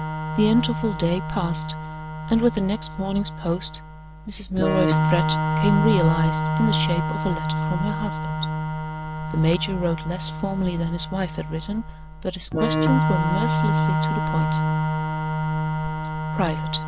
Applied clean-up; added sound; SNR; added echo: none; Organ; 0 dB; none.